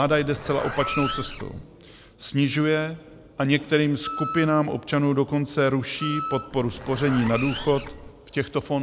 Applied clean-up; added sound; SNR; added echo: none; Zipper (clothing) + Wind instrument, woodwind instrument; 11 dB; none.